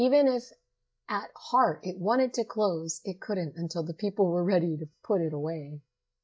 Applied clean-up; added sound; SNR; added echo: neural mask model DeepFilterNet 3.